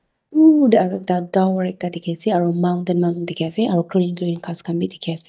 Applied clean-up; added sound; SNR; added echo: neural mask model DeepFilterNet 3.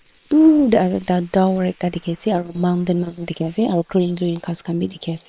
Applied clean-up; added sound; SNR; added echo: neural separator model SepFormer WHAM!.